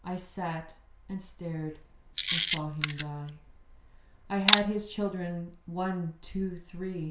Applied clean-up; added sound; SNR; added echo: none; Camera; -2 dB; none.